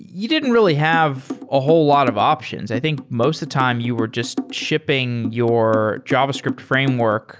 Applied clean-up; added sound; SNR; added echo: none; Drum; 11 dB; none.